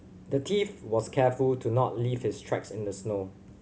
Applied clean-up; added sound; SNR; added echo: none; none; none; none.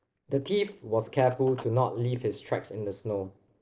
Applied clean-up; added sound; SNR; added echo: neural separator model SepFormer DNS4.